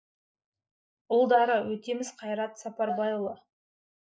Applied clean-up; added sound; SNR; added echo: neural mask model Resemble Enhance denoiser.